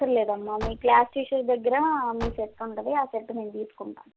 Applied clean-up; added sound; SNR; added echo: none; Car; 15 dB; none.